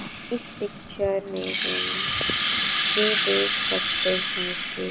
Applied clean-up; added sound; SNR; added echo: none; Rattle (instrument); -3 dB; none.